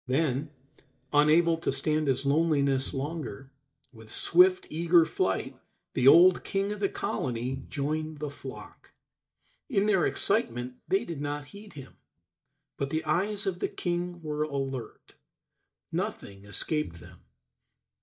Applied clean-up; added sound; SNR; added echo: neural mask model DeepFilterNet 3.